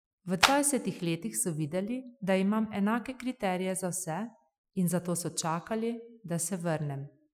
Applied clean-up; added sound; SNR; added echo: classical method Wiener filter.